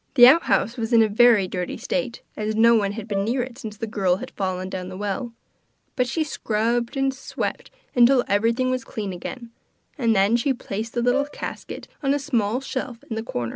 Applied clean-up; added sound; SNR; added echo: none; Brass instrument; 12 dB; none.